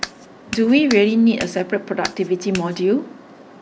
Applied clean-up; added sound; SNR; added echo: none; Clapping; 14 dB; none.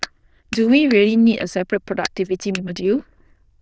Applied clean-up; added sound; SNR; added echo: neural diffusion model UNIVERSE++.